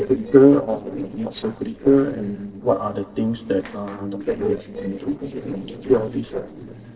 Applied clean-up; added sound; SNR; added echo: neural separator model SepFormer DNS4.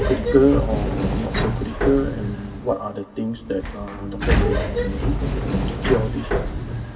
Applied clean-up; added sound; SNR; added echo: none; Sliding door; -1 dB; reverberation time 2.2 s.